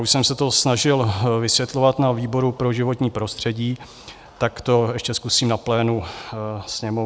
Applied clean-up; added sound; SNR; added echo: none; none; none; none.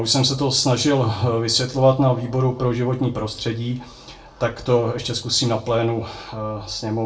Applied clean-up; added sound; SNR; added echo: none; none; none; reverberation time 0.2 s.